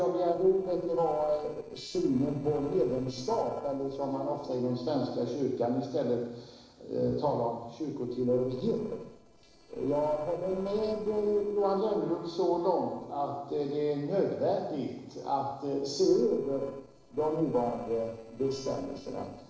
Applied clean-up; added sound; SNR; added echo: neural separator model SepFormer DNS4.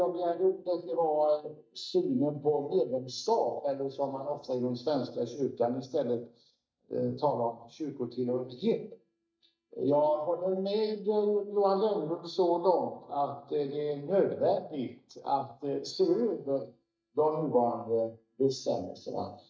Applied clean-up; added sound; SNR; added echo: neural mask model DeepFilterNet 3.